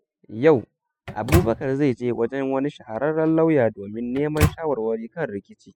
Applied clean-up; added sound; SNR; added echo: classical method spectral subtraction.